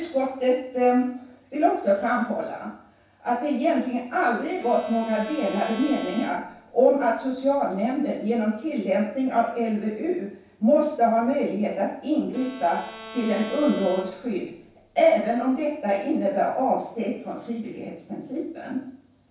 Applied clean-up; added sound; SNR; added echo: none; Bowed string instrument; 17 dB; reverberation time 0.7 s.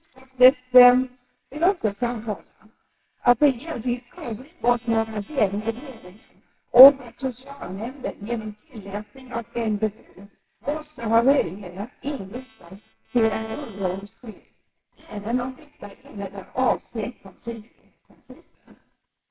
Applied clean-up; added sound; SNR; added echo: neural separator model SepFormer WHAMR!.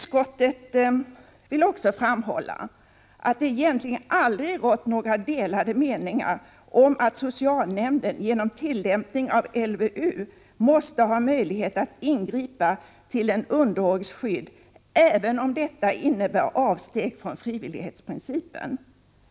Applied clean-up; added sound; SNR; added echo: none; none; none; none.